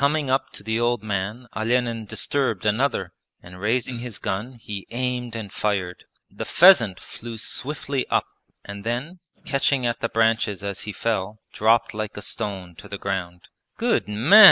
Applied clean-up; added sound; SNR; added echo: neural mask model Resemble Enhance denoiser.